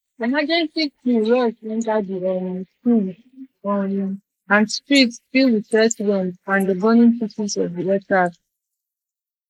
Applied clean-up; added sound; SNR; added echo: neural mask model Resemble Enhance denoiser.